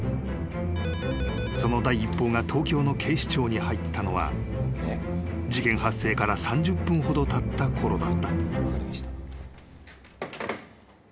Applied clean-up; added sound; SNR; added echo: none; none; none; none.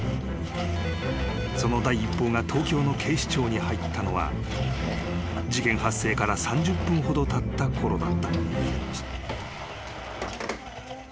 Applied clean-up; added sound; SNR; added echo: none; Drawer open or close + Domestic sounds, home sounds; 12 dB; none.